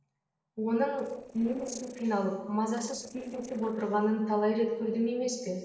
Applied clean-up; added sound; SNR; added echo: neural separator model SepFormer DNS4.